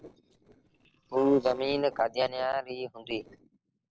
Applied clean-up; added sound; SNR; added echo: neural separator model SepFormer DNS4.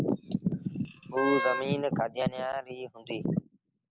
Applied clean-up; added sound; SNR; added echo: none; Wind instrument, woodwind instrument; 2 dB; none.